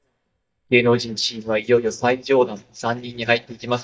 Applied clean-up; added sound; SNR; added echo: neural mask model DeepFilterNet 3.